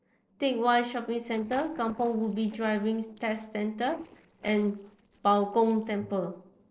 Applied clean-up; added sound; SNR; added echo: neural separator model SepFormer DNS4.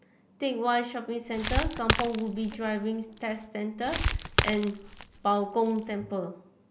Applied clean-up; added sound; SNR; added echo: none; Crackle; 1 dB; none.